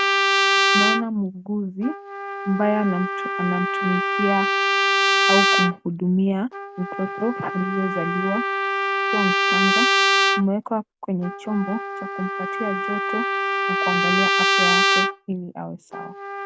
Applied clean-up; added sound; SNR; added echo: none; Trumpet; -4 dB; none.